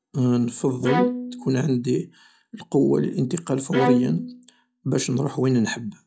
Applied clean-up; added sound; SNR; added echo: classical method log-MMSE.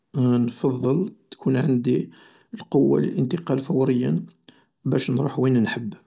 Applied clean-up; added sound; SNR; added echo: none; none; none; none.